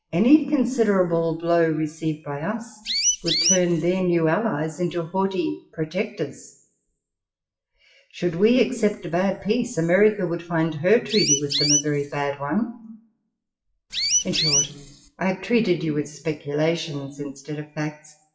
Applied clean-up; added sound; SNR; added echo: classical method WPE with log-MMSE.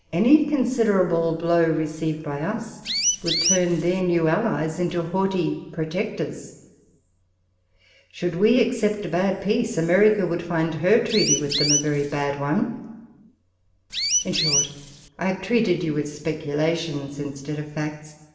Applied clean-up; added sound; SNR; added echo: none; Chirp, tweet; 1 dB; reverberation time 1.2 s.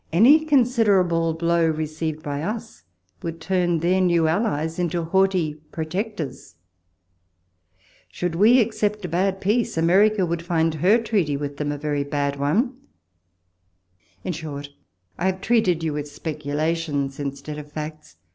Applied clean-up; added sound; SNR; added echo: none; none; none; none.